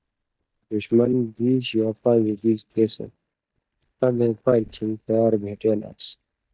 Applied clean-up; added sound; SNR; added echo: neural mask model DeepFilterNet 3.